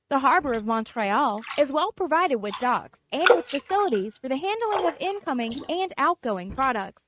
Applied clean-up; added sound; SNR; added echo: neural mask model RNNoise.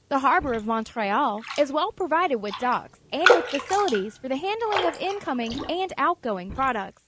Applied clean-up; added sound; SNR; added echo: none; Raindrop; 5 dB; none.